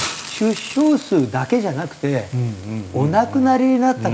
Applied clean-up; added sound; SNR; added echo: none; Hiss; 17 dB; none.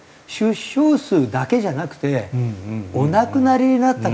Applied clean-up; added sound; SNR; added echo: none; none; none; none.